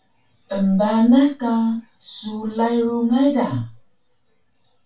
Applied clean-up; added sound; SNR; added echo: none; none; none; reverberation time 0.2 s.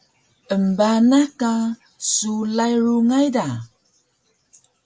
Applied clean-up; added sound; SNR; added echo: none; none; none; none.